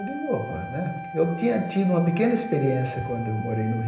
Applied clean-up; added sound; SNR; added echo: none; Wind instrument, woodwind instrument; 11 dB; reverberation time 0.9 s.